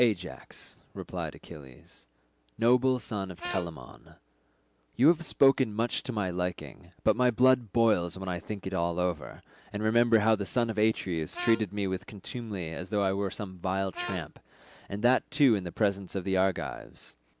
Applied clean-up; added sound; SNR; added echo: none; Harmonica; 10 dB; none.